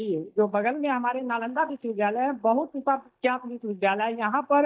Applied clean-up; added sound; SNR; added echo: neural mask model DeepFilterNet 3.